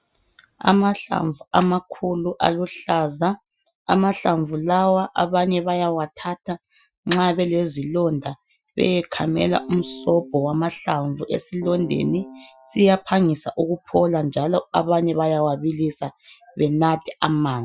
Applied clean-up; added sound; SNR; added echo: classical method Wiener filter.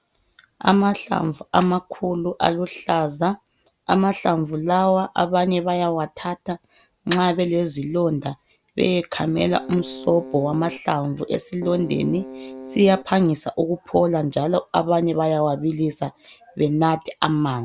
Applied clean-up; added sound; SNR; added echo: none; Keyboard (musical); 14 dB; none.